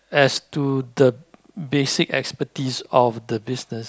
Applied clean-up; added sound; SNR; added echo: none; none; none; none.